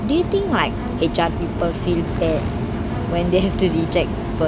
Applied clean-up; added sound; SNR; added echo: none; Bowed string instrument + Insect; 18 dB; none.